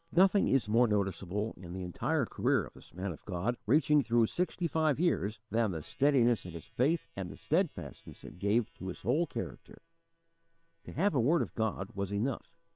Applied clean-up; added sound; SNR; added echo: neural separator model SepFormer WHAM!.